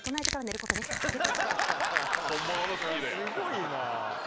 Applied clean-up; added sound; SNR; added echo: none; Crushing; 2 dB; none.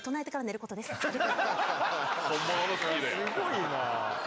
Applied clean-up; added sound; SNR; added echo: none; none; none; none.